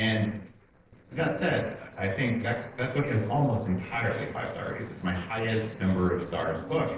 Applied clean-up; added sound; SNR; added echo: neural separator model SepFormer DNS4.